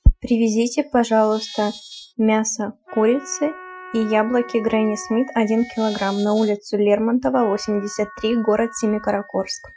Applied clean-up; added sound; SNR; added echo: classical method Wiener filter.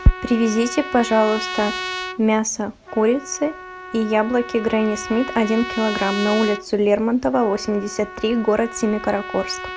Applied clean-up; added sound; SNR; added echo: none; Trumpet; 11 dB; none.